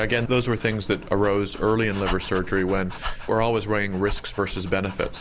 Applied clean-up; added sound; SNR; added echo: none; Dog; 9 dB; none.